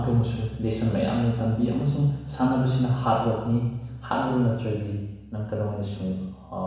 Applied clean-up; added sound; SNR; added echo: none; Bass guitar; 18 dB; reverberation time 1.1 s.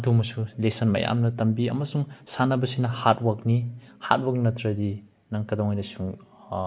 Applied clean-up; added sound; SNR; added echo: none; none; none; none.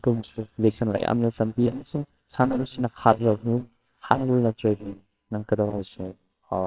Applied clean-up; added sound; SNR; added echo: neural separator model SepFormer WHAMR!.